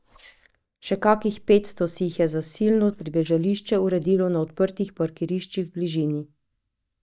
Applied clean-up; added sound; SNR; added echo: neural mask model DeepFilterNet 3.